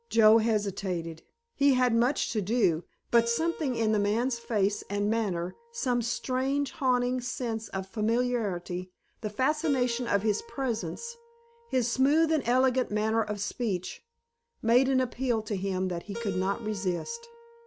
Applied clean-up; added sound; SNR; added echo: none; Keyboard (musical); 19 dB; none.